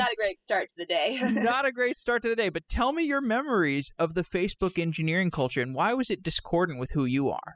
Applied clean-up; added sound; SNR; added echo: classical method spectral subtraction.